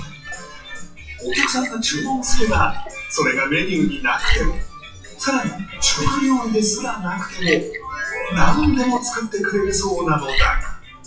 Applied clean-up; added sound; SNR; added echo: classical method WPE with log-MMSE.